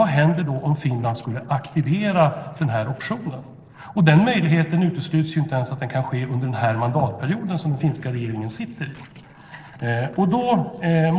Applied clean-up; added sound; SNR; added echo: neural separator model SepFormer DNS4.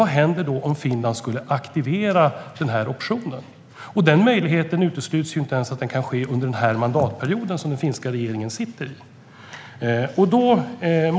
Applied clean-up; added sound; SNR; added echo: none; none; none; none.